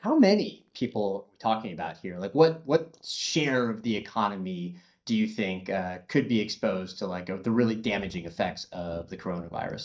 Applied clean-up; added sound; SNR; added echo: neural mask model DeepFilterNet 3.